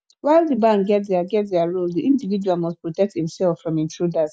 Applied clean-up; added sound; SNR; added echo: none; none; none; none.